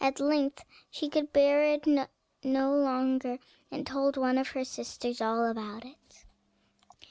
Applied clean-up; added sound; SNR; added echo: none; none; none; none.